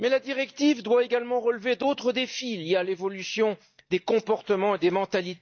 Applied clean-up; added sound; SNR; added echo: neural mask model DeepFilterNet 3.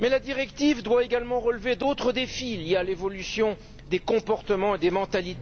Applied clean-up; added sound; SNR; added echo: none; Train; 18 dB; none.